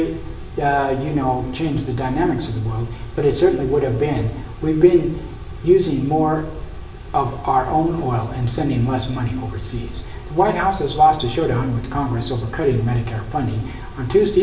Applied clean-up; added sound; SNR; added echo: none; none; none; reverberation time 0.7 s.